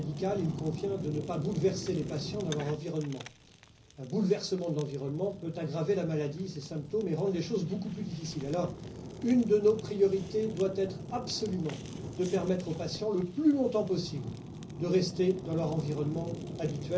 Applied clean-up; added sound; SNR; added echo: none; Fire; 11 dB; reverberation time 0.5 s.